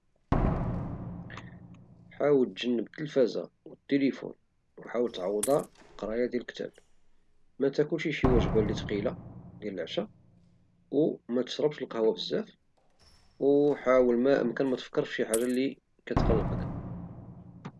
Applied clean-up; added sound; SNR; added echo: none; Coin (dropping) + Slam; 6 dB; none.